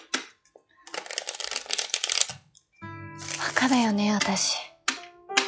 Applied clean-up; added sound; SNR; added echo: classical method log-MMSE.